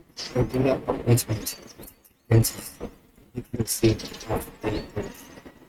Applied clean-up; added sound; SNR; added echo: neural mask model RNNoise.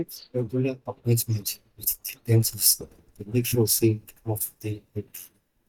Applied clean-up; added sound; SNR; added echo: neural mask model DeepFilterNet 3.